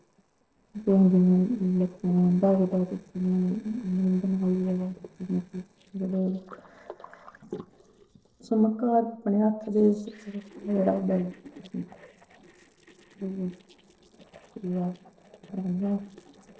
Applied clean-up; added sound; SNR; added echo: neural separator model SepFormer DNS4.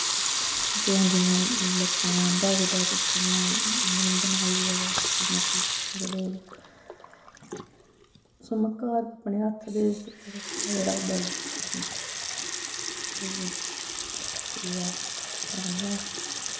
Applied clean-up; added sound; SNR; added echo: none; Sink (filling or washing) / Water tap, faucet / Liquid; -2 dB; reverberation time 0.8 s.